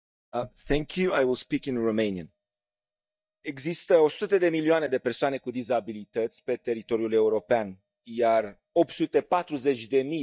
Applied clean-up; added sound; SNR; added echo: neural mask model DeepFilterNet 3.